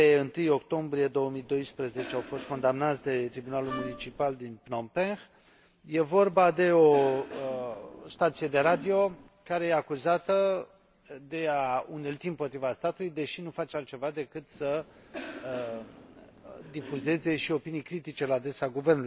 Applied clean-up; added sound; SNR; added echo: none; Wind instrument, woodwind instrument + Cough; 15 dB; none.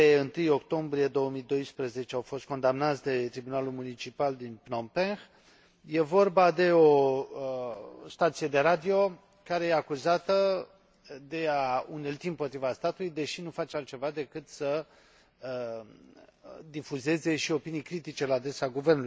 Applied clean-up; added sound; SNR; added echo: none; none; none; none.